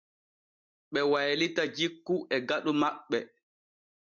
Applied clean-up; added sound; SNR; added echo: none; none; none; none.